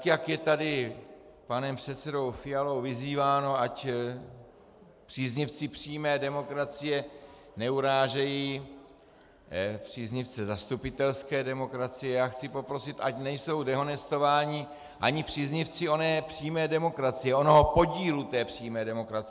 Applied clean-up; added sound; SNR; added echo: none; none; none; none.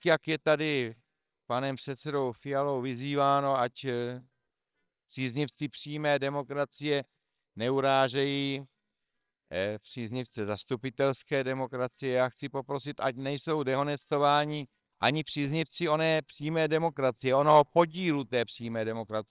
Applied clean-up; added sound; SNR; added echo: neural separator model SepFormer WHAMR!.